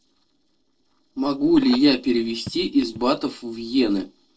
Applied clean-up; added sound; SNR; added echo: neural separator model SepFormer DNS4.